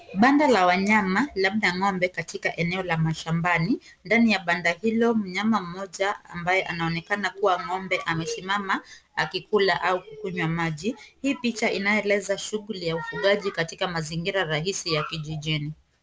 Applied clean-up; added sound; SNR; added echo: none; none; none; none.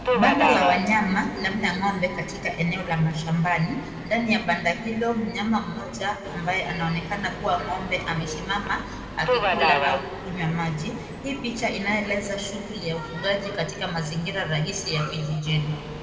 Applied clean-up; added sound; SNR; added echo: none; Subway, metro, underground; 5 dB; reverberation time 1.7 s.